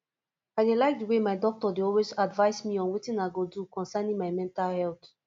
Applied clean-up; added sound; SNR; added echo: none; none; none; none.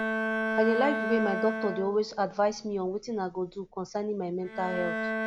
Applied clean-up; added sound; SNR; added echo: none; Bowed string instrument; 3 dB; none.